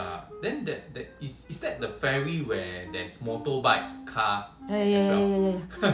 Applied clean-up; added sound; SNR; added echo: none; Wind instrument, woodwind instrument; 16 dB; none.